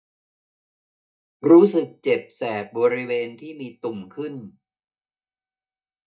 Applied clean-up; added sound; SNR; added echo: neural mask model DeepFilterNet 3.